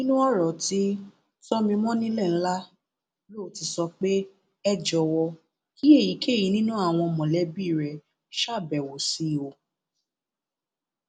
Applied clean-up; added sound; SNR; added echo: none; none; none; none.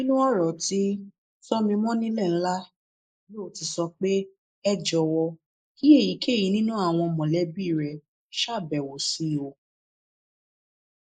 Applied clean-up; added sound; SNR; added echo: neural mask model Resemble Enhance denoiser.